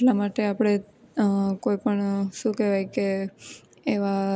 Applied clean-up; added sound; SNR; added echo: none; none; none; none.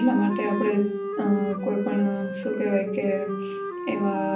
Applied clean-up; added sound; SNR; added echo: none; Wind instrument, woodwind instrument; 6 dB; reverberation time 0.6 s.